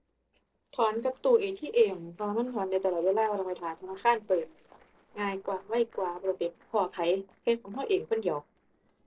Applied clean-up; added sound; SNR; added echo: neural separator model SepFormer DNS4.